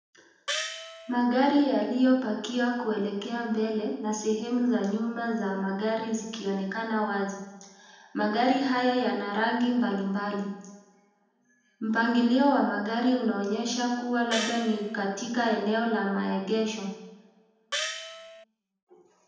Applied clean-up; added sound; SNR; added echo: none; Gong; 7 dB; reverberation time 0.9 s.